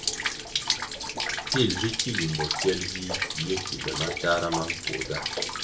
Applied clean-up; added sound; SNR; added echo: none; Rain; 0 dB; reverberation time 0.2 s.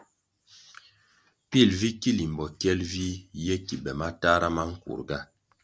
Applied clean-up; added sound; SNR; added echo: none; none; none; none.